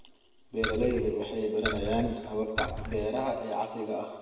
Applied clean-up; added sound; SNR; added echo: none; Keys jangling; 1 dB; reverberation time 1.3 s.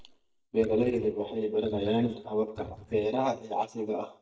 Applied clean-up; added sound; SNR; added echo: neural mask model DeepFilterNet 3.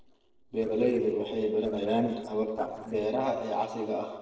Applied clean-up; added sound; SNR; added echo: neural separator model SepFormer DNS4.